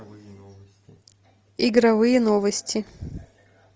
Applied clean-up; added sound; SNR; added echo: none; none; none; none.